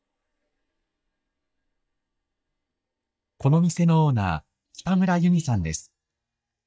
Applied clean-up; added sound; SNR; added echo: neural mask model DeepFilterNet 3.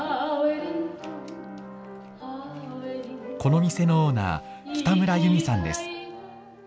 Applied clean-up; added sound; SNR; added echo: none; none; none; none.